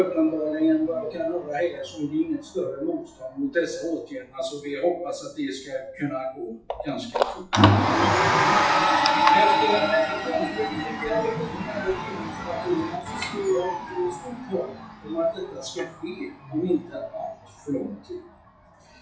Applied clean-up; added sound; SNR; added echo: classical method WPE with log-MMSE.